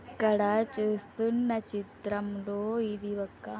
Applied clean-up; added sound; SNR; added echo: none; none; none; none.